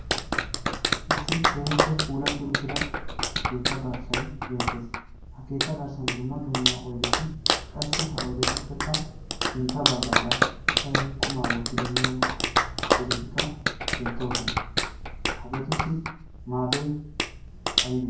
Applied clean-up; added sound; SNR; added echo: none; Clapping; -5 dB; reverberation time 0.9 s.